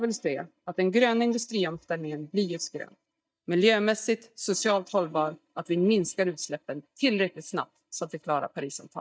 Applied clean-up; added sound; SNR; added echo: neural mask model DeepFilterNet 3.